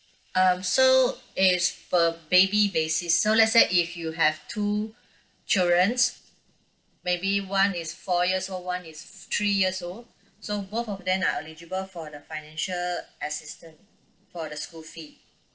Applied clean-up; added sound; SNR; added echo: neural separator model SepFormer DNS4.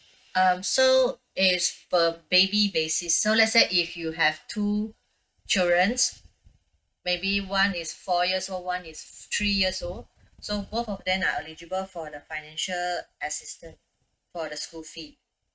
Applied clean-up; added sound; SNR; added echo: neural mask model RNNoise.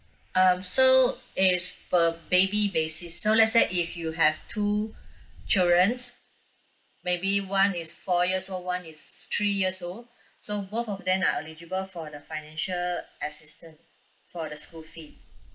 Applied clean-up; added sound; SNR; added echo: neural mask model Resemble Enhance denoiser.